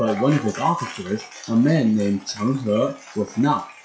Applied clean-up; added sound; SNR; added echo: classical method WPE with log-MMSE.